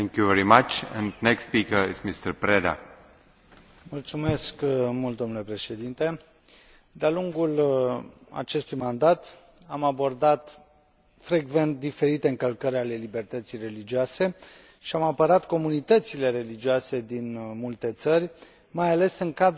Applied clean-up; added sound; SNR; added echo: none; none; none; none.